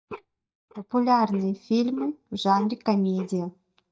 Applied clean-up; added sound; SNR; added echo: neural mask model DeepFilterNet 3.